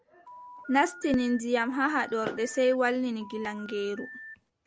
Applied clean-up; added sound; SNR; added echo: none; Telephone; 17 dB; none.